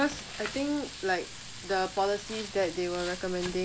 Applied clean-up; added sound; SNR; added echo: none; Frying (food); 10 dB; none.